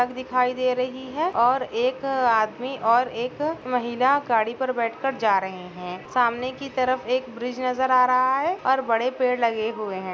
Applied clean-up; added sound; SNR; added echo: none; none; none; none.